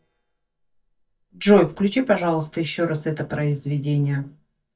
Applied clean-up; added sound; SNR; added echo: neural mask model DeepFilterNet 3.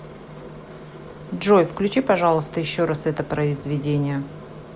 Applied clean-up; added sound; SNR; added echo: none; none; none; none.